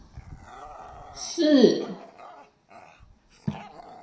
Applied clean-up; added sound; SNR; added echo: none; Bark / Growling; 19 dB; reverberation time 0.6 s.